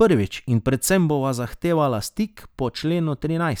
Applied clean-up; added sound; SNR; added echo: none; none; none; none.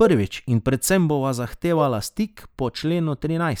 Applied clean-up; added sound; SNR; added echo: neural mask model Resemble Enhance denoiser.